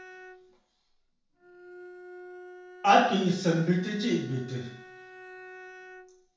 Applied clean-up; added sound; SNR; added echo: none; Bowed string instrument; 18 dB; reverberation time 0.6 s.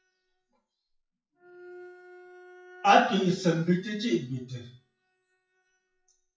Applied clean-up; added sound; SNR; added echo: classical method WPE with log-MMSE.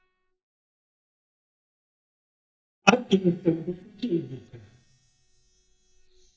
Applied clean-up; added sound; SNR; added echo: neural mask model DeepFilterNet 3.